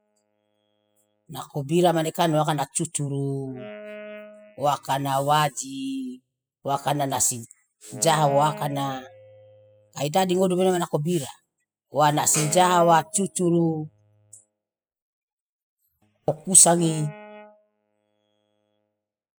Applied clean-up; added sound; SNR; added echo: classical method spectral subtraction.